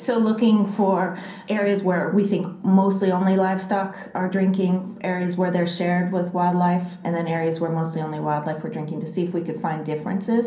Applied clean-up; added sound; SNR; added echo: none; none; none; reverberation time 0.6 s.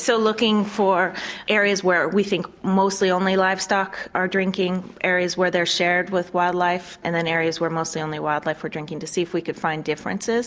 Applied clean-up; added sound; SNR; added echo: none; none; none; none.